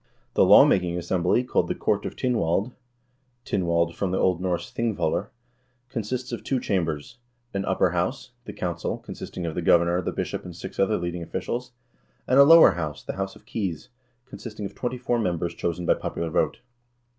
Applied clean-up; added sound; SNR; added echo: none; none; none; none.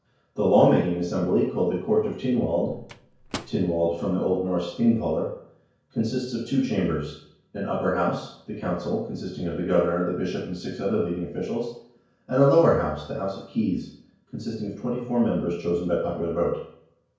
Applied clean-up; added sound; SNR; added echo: none; Microwave oven; 18 dB; reverberation time 0.5 s.